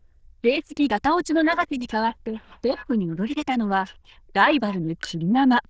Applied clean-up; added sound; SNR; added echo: neural diffusion model UNIVERSE++.